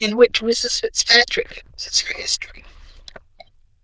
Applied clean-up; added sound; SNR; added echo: neural diffusion model UNIVERSE++.